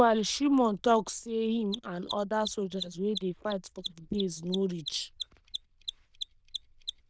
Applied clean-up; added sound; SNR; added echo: neural diffusion model UNIVERSE++.